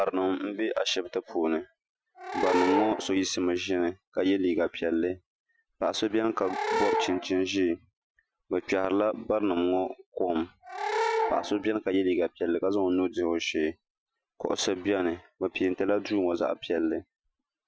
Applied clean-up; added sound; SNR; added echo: classical method Wiener filter.